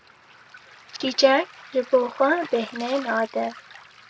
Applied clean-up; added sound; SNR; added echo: none; Waves, surf; 19 dB; none.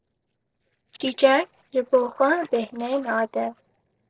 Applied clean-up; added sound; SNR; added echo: neural separator model SepFormer DNS4.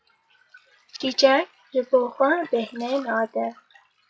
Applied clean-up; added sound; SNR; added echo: classical method log-MMSE.